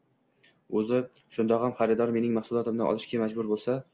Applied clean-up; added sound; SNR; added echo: none; none; none; none.